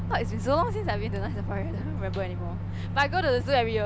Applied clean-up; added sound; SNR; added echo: none; Microwave oven; 2 dB; none.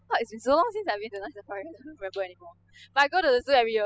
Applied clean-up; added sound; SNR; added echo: classical method spectral subtraction.